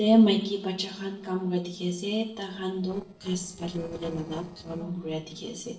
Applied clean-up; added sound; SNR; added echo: neural separator model SepFormer DNS4.